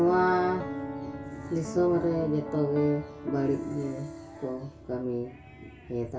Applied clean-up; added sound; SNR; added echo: none; Piano; 10 dB; reverberation time 0.3 s.